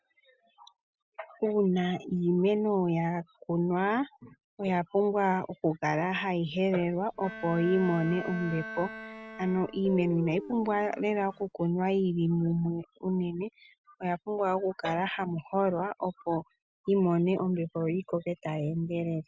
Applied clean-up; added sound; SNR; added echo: none; Bowed string instrument + Guitar; 12 dB; none.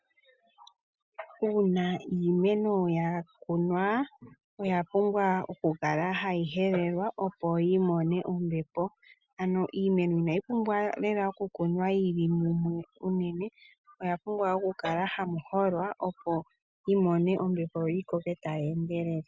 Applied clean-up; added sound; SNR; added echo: none; none; none; none.